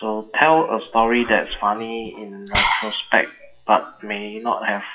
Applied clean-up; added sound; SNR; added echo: classical method WPE with log-MMSE.